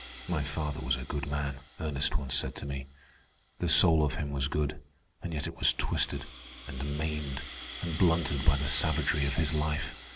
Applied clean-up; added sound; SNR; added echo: none; Rattle (instrument); 15 dB; none.